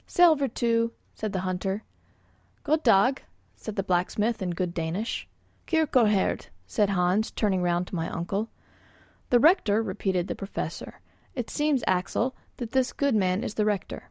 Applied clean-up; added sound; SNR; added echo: none; none; none; none.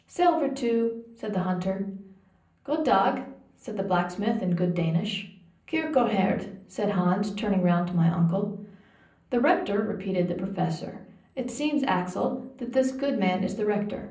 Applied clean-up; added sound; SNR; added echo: none; none; none; reverberation time 0.6 s.